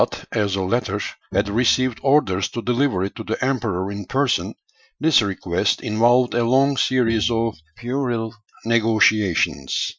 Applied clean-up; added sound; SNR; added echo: classical method Wiener filter.